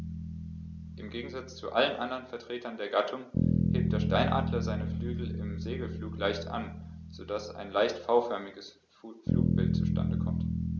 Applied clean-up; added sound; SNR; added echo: none; Bass guitar; -2 dB; none.